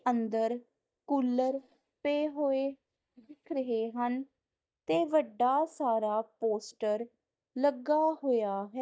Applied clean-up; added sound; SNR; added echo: neural mask model DeepFilterNet 3.